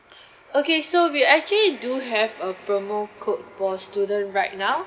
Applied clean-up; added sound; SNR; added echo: none; none; none; none.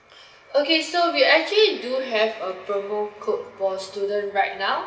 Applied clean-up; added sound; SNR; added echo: none; none; none; reverberation time 0.8 s.